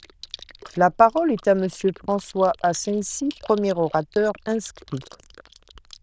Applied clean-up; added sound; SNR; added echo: neural diffusion model UNIVERSE++.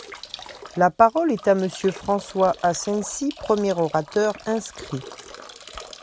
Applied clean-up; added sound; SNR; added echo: none; Drip / Trickle, dribble / Bathtub (filling or washing); 18 dB; none.